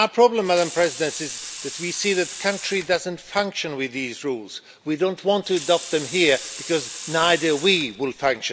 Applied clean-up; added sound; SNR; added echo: none; Sink (filling or washing) / Water tap, faucet; 13 dB; none.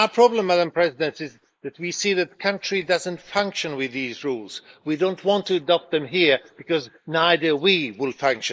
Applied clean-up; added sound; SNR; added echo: neural mask model Resemble Enhance denoiser.